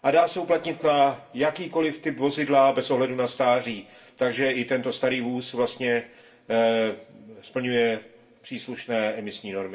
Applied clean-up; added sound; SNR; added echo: none; none; none; reverberation time 0.5 s.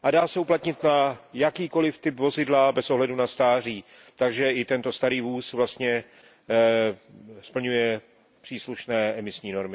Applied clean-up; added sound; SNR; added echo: none; none; none; none.